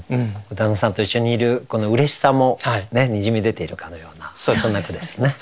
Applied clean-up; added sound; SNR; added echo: none; none; none; none.